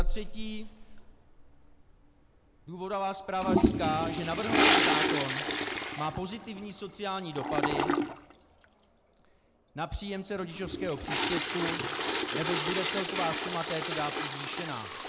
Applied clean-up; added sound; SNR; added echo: none; Toilet flush; -5 dB; none.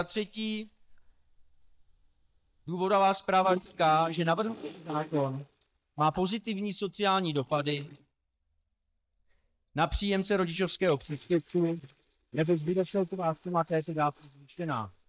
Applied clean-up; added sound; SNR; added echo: neural mask model DeepFilterNet 3.